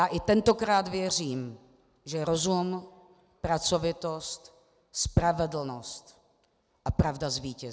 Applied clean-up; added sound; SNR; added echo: none; none; none; none.